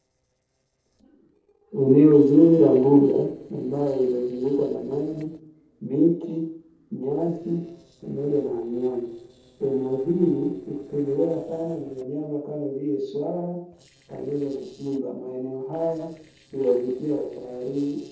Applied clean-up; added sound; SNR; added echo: neural separator model SepFormer DNS4.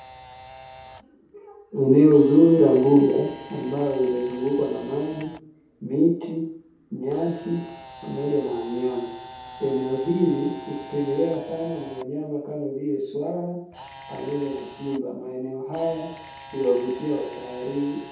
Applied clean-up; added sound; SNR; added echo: none; Camera; 19 dB; reverberation time 0.7 s.